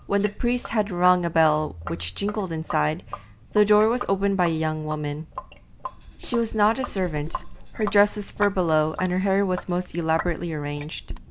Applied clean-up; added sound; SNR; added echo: none; Sink (filling or washing); 13 dB; none.